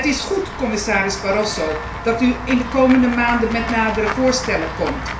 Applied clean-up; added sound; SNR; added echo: none; Walk, footsteps / Run / Bell; 9 dB; reverberation time 0.3 s.